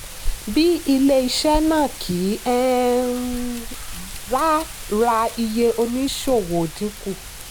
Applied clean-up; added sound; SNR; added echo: none; Wind; 10 dB; none.